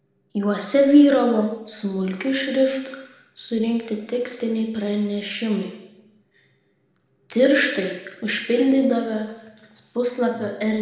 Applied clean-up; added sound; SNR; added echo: none; none; none; reverberation time 1.0 s.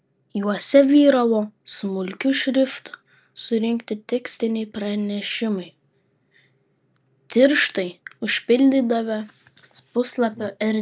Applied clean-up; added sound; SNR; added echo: none; none; none; none.